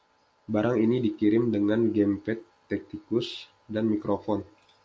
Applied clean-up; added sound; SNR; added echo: none; none; none; none.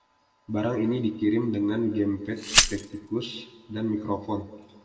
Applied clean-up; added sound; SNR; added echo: none; Glass; -1 dB; reverberation time 1.6 s.